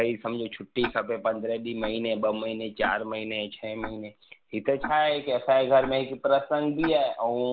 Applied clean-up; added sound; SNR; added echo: neural mask model Resemble Enhance denoiser.